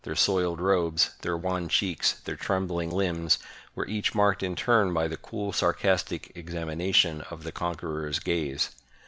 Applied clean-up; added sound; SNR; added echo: none; none; none; none.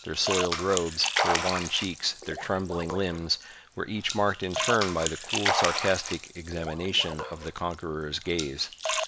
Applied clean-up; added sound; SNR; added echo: none; Splash, splatter; 3 dB; none.